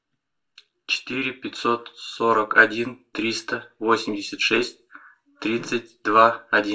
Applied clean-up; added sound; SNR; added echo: none; none; none; reverberation time 0.2 s.